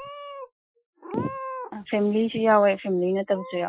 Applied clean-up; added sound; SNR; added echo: classical method Wiener filter.